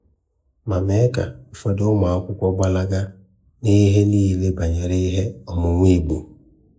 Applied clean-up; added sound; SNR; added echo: neural mask model Resemble Enhance denoiser.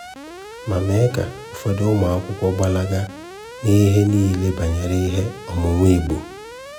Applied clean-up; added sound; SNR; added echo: none; Alarm; 17 dB; none.